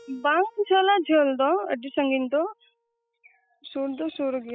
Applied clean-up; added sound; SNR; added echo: classical method spectral subtraction.